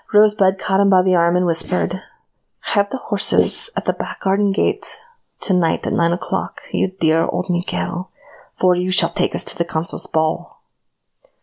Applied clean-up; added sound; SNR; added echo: neural mask model Resemble Enhance denoiser.